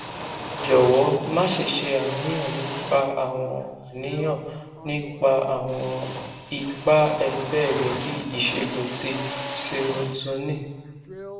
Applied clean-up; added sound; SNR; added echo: none; Drill; 10 dB; reverberation time 1.2 s.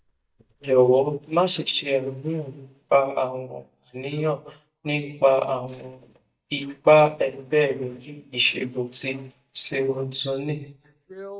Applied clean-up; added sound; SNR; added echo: neural mask model DeepFilterNet 3.